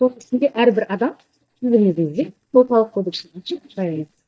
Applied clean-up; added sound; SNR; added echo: neural mask model DeepFilterNet 3.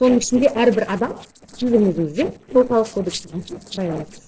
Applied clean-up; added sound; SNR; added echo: neural separator model SepFormer DNS4.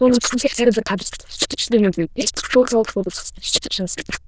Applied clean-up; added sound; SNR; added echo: neural diffusion model UNIVERSE++.